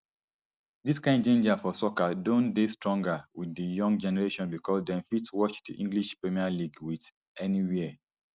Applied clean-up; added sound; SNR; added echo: none; none; none; none.